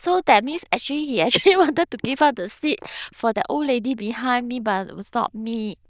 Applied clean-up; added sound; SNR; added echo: neural diffusion model UNIVERSE++.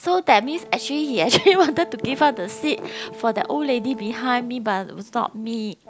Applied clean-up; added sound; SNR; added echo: none; Brass instrument; 18 dB; none.